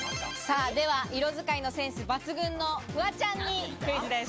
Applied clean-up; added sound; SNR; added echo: none; none; none; none.